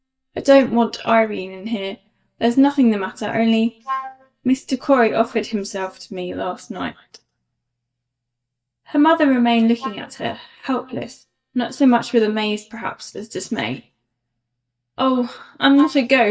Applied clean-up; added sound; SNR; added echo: neural mask model DeepFilterNet 3.